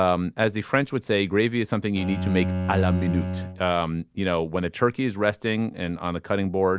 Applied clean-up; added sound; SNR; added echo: none; Bowed string instrument; 5 dB; none.